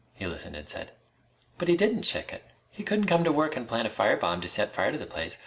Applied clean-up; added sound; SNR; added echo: none; none; none; none.